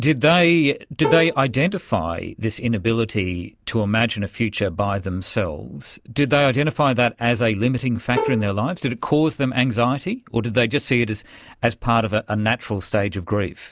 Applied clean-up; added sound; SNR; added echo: none; Bowed string instrument; 8 dB; none.